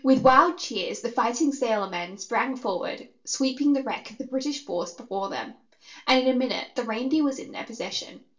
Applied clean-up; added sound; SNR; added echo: none; none; none; reverberation time 0.3 s.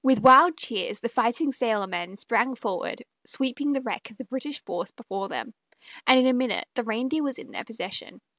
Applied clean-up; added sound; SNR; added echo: none; none; none; none.